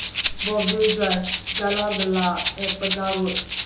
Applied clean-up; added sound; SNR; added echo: none; Rattle (instrument); -2 dB; reverberation time 0.3 s.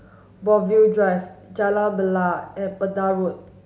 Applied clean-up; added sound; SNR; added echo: none; none; none; none.